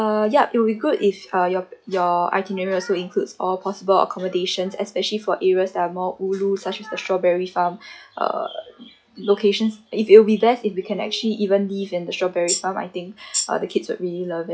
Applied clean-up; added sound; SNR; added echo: classical method log-MMSE.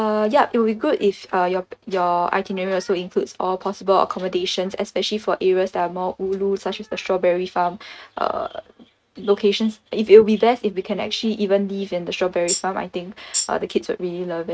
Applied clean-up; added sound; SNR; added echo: neural mask model RNNoise.